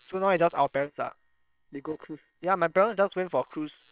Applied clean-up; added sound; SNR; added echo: neural separator model SepFormer WHAM!.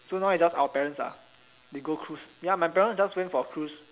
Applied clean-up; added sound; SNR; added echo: none; none; none; none.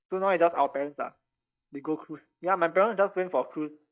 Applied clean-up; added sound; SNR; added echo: neural mask model DeepFilterNet 3.